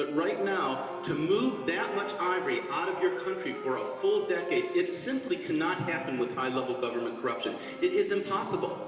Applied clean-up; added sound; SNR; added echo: none; Wind instrument, woodwind instrument; 14 dB; reverberation time 2.5 s.